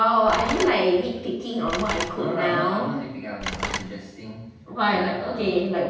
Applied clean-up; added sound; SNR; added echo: none; Telephone; 9 dB; reverberation time 0.9 s.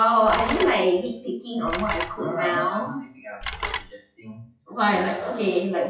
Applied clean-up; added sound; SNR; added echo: classical method WPE with log-MMSE.